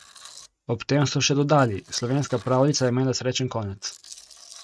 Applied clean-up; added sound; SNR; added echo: neural mask model RNNoise.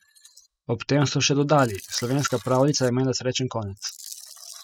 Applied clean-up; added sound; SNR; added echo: classical method spectral subtraction.